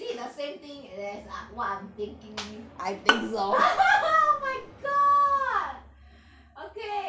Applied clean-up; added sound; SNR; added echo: none; Bowed string instrument; 4 dB; none.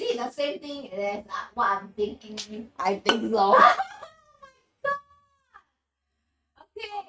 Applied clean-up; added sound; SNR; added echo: neural mask model RNNoise.